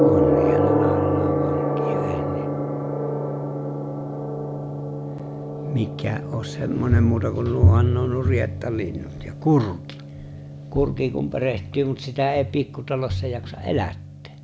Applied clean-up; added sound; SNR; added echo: none; Gong; 2 dB; none.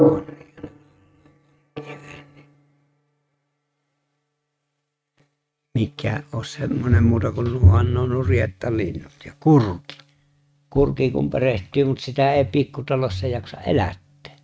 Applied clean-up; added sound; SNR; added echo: neural mask model RNNoise.